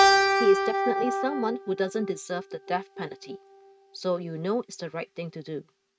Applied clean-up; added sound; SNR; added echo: neural mask model RNNoise.